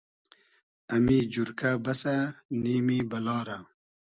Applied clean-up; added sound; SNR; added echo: none; none; none; none.